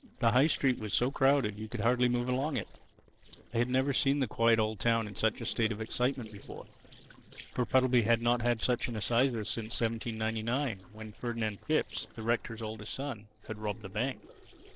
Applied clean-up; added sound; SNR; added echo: neural separator model SepFormer DNS4.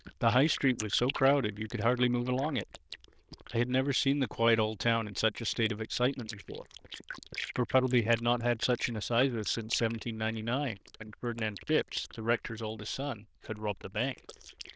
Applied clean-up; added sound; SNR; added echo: neural diffusion model UNIVERSE++.